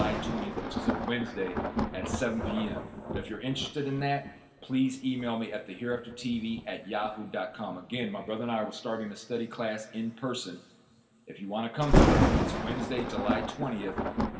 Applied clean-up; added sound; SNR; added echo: none; Thunder; -2 dB; reverberation time 2.7 s.